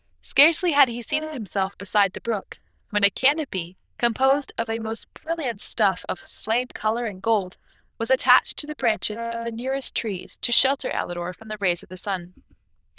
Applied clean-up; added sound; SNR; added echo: neural diffusion model UNIVERSE++.